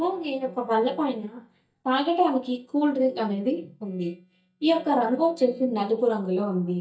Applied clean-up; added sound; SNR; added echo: neural mask model DeepFilterNet 3.